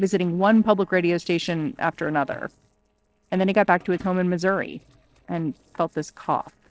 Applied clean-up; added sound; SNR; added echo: neural separator model SepFormer DNS4.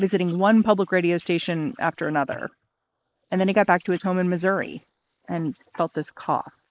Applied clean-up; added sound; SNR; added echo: neural mask model Resemble Enhance denoiser.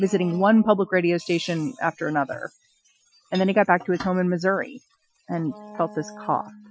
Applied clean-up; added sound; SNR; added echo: classical method Wiener filter.